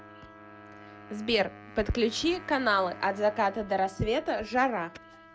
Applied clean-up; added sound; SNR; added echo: none; Wind instrument, woodwind instrument + Trumpet; 18 dB; none.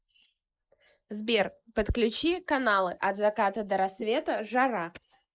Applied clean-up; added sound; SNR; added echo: neural mask model Resemble Enhance denoiser.